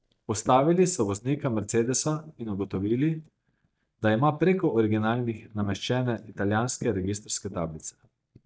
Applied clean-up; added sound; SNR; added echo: neural mask model DeepFilterNet 3.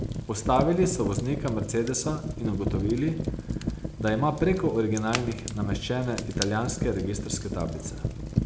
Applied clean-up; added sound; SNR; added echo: none; Fire; 4 dB; none.